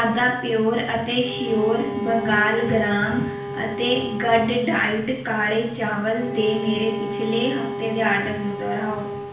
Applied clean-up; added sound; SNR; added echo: none; Bowed string instrument; 9 dB; reverberation time 0.5 s.